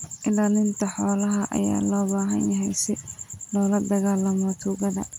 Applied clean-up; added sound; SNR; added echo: none; none; none; none.